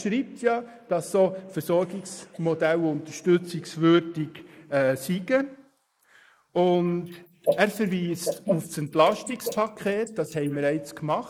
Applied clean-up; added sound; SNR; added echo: neural mask model Resemble Enhance denoiser.